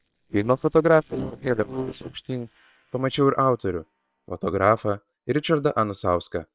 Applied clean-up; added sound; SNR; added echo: neural separator model SepFormer WHAM!.